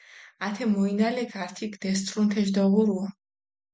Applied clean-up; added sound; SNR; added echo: none; none; none; none.